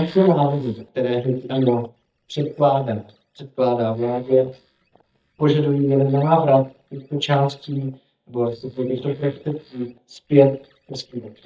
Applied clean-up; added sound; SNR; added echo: neural mask model DeepFilterNet 3.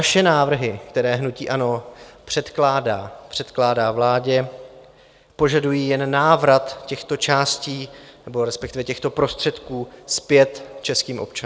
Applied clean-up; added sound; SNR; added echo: none; none; none; none.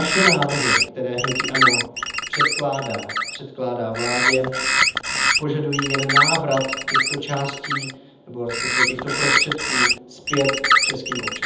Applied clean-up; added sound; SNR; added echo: none; Bird; -4 dB; reverberation time 0.8 s.